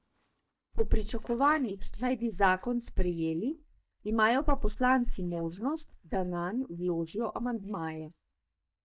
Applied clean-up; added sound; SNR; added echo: neural mask model DeepFilterNet 3.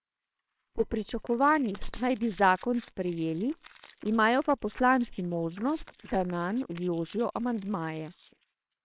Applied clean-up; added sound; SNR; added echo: neural separator model SepFormer WHAMR!.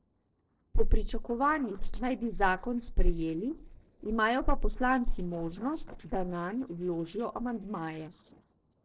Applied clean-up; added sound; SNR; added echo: neural separator model SepFormer DNS4.